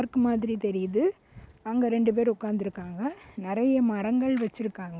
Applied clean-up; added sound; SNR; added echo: none; none; none; none.